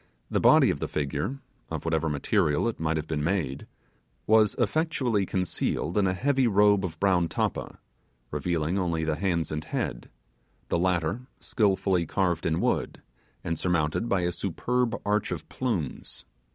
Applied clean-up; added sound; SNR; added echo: none; none; none; none.